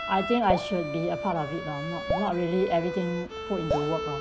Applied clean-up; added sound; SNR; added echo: none; Bowed string instrument + Drip; 4 dB; none.